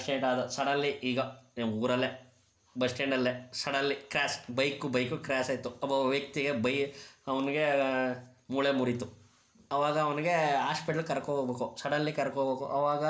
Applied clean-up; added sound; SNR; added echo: none; none; none; none.